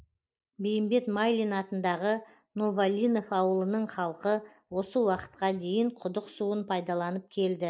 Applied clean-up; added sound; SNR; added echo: neural mask model Resemble Enhance denoiser.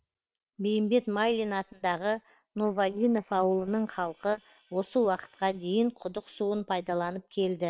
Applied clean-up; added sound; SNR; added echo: neural separator model SepFormer WHAM!.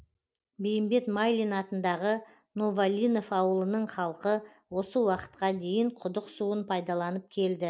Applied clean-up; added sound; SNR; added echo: none; none; none; none.